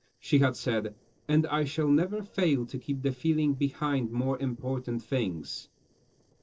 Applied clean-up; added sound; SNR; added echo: neural separator model SepFormer DNS4.